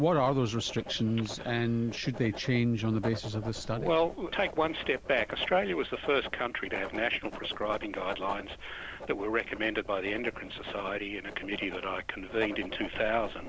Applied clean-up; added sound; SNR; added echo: none; Writing; 12 dB; none.